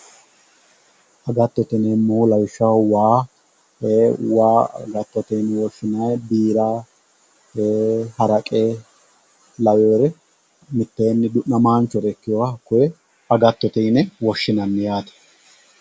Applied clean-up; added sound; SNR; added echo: none; none; none; none.